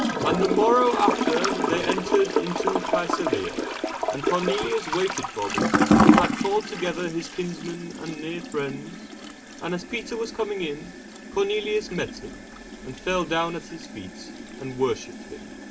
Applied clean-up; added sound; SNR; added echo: none; Toilet flush / Gurgling; -1 dB; none.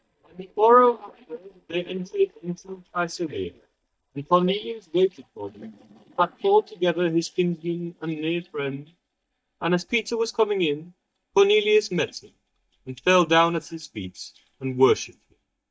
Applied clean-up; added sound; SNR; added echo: neural mask model DeepFilterNet 3.